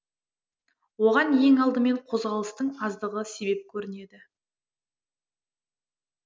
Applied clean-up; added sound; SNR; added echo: none; none; none; none.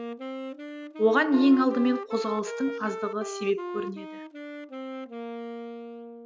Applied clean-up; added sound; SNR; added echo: none; Wind instrument, woodwind instrument; 9 dB; none.